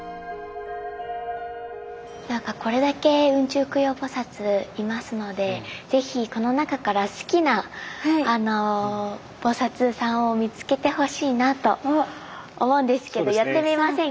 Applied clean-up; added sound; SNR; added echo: none; none; none; none.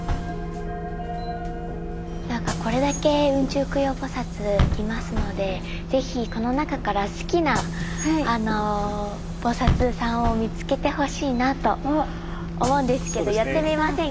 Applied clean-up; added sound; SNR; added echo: none; Bus / Engine; 3 dB; none.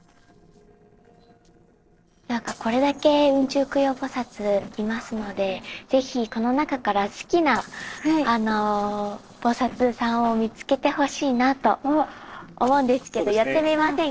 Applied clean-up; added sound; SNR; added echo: neural separator model SepFormer DNS4.